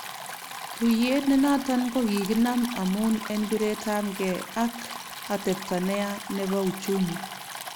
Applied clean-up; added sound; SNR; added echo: none; Stream; 11 dB; none.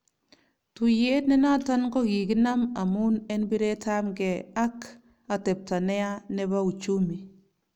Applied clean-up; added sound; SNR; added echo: none; none; none; none.